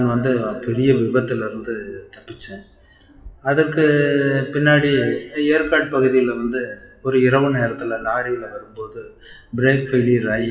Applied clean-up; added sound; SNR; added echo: classical method WPE with log-MMSE.